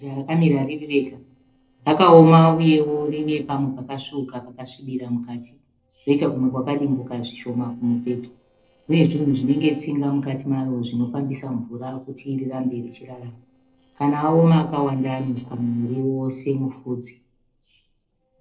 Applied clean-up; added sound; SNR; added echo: neural separator model SepFormer DNS4.